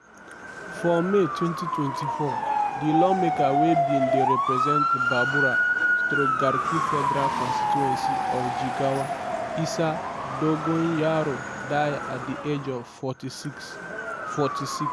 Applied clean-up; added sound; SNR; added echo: none; Motor vehicle (road) / Siren; -2 dB; none.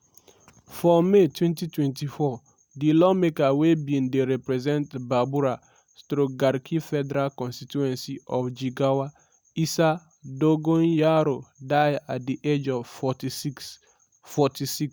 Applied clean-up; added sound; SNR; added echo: none; none; none; none.